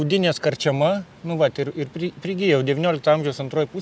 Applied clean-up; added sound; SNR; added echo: none; none; none; none.